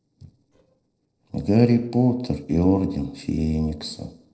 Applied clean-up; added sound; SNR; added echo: neural separator model SepFormer DNS4.